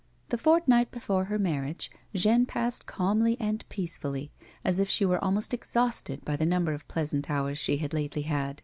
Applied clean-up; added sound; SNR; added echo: none; none; none; none.